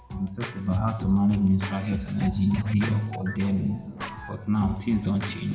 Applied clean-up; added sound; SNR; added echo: none; Scratching (performance technique); 11 dB; reverberation time 1.6 s.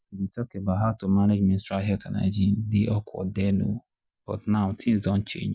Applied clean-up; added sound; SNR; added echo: none; none; none; none.